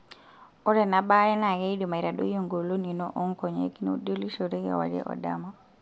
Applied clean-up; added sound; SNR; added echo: none; none; none; none.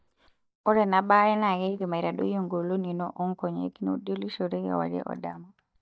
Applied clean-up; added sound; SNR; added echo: neural mask model DeepFilterNet 3.